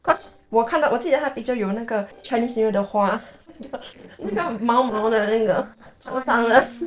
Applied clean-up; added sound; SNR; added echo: neural separator model SepFormer DNS4.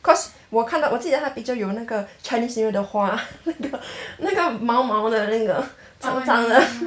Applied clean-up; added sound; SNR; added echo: none; none; none; none.